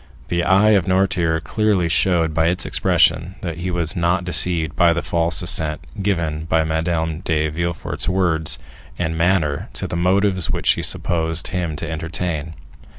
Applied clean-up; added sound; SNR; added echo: none; none; none; none.